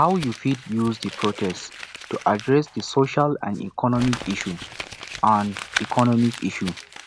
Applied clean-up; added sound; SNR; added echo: none; Crumpling, crinkling; 13 dB; none.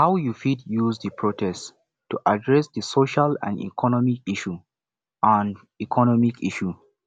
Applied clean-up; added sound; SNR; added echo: none; none; none; none.